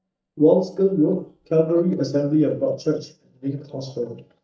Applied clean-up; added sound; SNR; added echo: neural mask model DeepFilterNet 3.